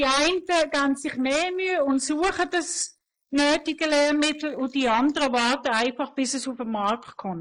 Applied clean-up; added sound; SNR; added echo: neural mask model Resemble Enhance denoiser.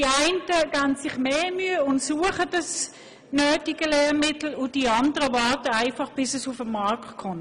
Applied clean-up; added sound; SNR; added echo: none; none; none; none.